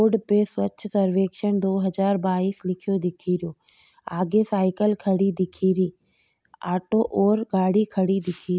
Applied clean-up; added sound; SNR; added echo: none; none; none; none.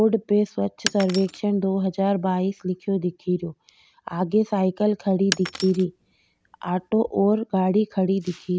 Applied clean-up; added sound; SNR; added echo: none; Shatter; 12 dB; none.